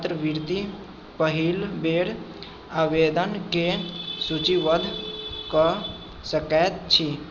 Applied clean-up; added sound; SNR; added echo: none; none; none; none.